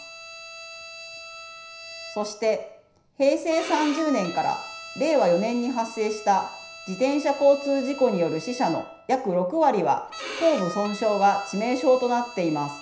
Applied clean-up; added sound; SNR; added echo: none; Bowed string instrument; 15 dB; reverberation time 0.5 s.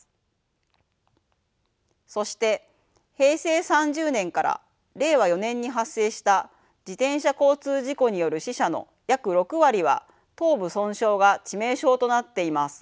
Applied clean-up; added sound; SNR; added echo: none; none; none; none.